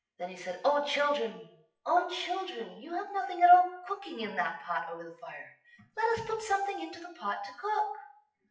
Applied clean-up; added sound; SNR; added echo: classical method WPE with log-MMSE.